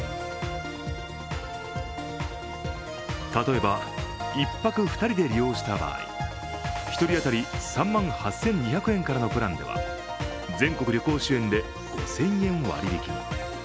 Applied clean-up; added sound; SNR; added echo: none; none; none; none.